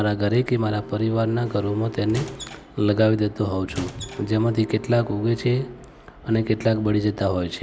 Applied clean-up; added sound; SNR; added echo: none; Squeak / Wood + Bowed string instrument; 17 dB; none.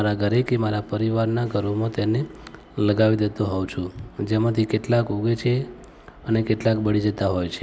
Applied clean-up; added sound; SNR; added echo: none; none; none; none.